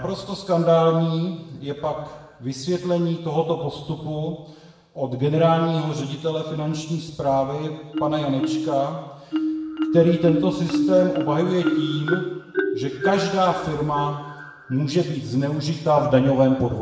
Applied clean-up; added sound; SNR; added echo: none; Marimba, xylophone; 7 dB; reverberation time 1.1 s.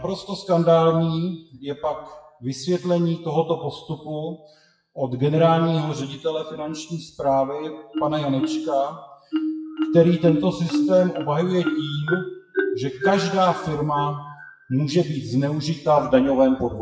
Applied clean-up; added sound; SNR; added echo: classical method WPE with log-MMSE.